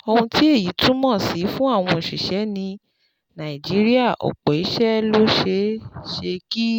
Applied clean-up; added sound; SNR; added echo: none; none; none; none.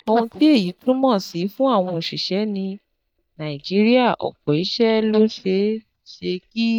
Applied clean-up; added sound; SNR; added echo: neural mask model DeepFilterNet 3.